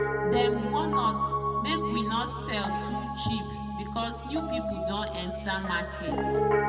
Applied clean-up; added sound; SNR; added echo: none; Piano; -4 dB; reverberation time 1.9 s.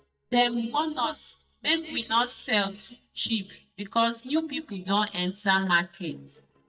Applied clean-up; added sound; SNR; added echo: neural mask model DeepFilterNet 3.